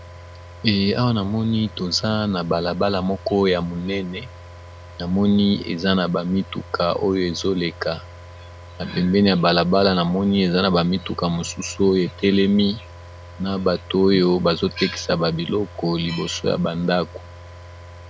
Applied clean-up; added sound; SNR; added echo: none; Car; 18 dB; none.